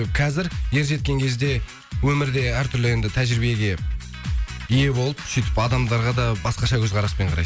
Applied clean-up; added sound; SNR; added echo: none; none; none; none.